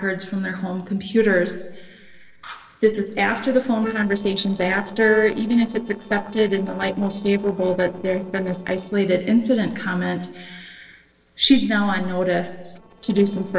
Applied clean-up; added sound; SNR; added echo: neural separator model SepFormer DNS4.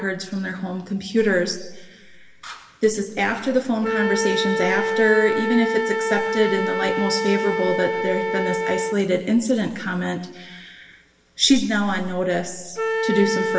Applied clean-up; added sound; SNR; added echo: none; Wind instrument, woodwind instrument; 4 dB; reverberation time 1.2 s.